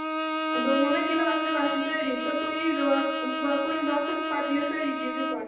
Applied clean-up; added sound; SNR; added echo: none; Bowed string instrument; 1 dB; reverberation time 0.9 s.